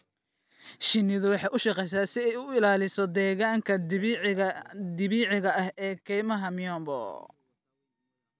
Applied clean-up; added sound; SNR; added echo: none; none; none; none.